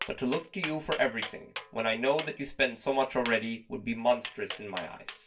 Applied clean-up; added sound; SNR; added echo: none; Tap; 8 dB; reverberation time 0.2 s.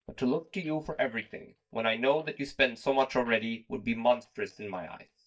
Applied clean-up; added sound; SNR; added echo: neural mask model DeepFilterNet 3.